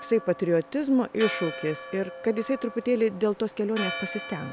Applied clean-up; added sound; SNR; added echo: none; Church bell; 11 dB; none.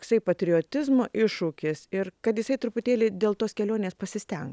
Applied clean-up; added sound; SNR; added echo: none; none; none; none.